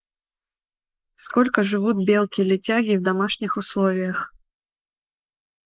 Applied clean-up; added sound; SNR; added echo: neural mask model Resemble Enhance denoiser.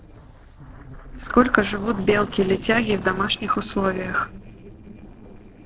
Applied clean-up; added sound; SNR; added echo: neural separator model SepFormer DNS4.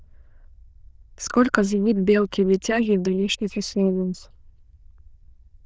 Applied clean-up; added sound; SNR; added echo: neural diffusion model UNIVERSE++.